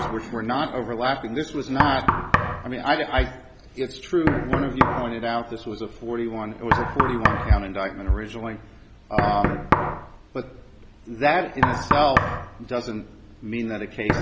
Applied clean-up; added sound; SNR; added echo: none; Knock; 1 dB; none.